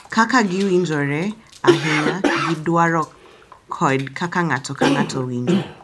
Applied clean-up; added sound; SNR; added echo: none; Cough; 3 dB; none.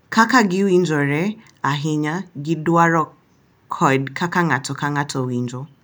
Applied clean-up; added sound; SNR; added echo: none; none; none; none.